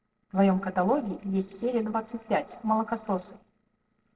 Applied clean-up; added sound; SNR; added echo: neural separator model SepFormer DNS4.